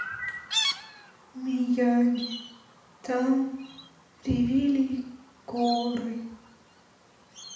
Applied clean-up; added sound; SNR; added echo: none; Chirp, tweet; 10 dB; reverberation time 0.8 s.